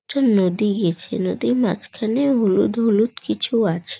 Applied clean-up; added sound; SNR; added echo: none; none; none; none.